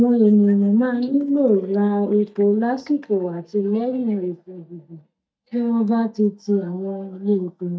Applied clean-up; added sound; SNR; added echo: neural mask model DeepFilterNet 3.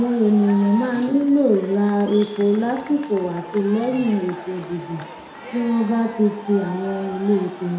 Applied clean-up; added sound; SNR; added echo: none; Crowd / Cheering; 15 dB; reverberation time 0.5 s.